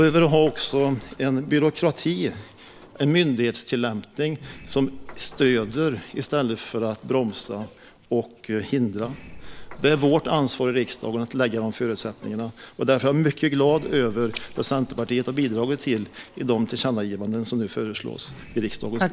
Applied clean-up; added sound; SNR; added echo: none; Sliding door; 19 dB; none.